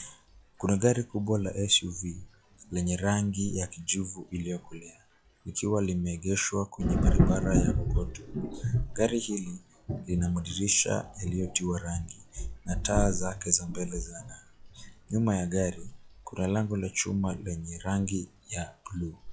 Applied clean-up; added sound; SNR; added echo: classical method log-MMSE.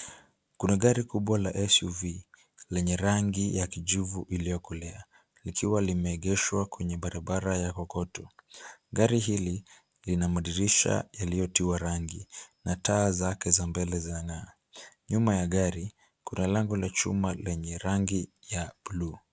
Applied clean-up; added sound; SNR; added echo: none; none; none; none.